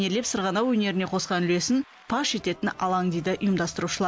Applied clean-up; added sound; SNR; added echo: none; none; none; none.